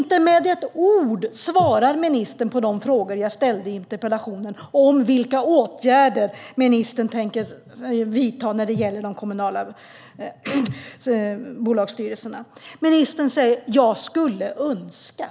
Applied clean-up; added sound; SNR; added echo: none; none; none; none.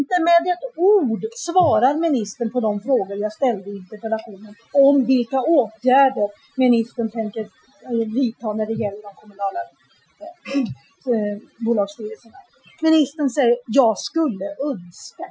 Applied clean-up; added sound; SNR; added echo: classical method Wiener filter.